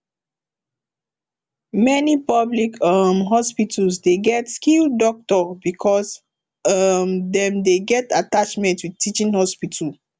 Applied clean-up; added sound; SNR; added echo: none; none; none; none.